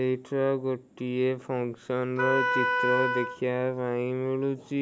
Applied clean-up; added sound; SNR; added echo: none; Wind instrument, woodwind instrument; 1 dB; none.